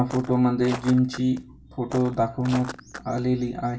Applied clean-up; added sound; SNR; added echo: none; Walk, footsteps; 15 dB; reverberation time 0.2 s.